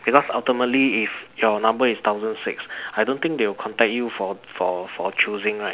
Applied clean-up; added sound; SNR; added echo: none; none; none; none.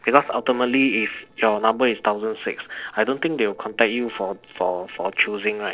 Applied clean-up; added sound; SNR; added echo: neural separator model SepFormer DNS4.